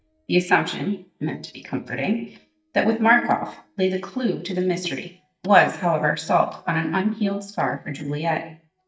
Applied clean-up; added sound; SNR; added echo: neural mask model DeepFilterNet 3.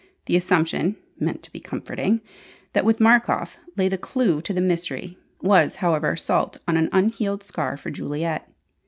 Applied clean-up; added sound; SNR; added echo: none; none; none; none.